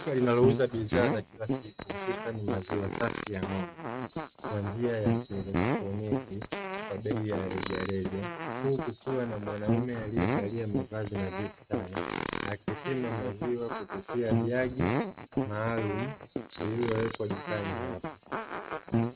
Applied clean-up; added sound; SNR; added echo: neural mask model RNNoise.